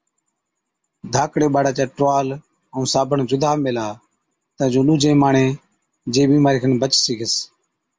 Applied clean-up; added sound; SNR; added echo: none; none; none; none.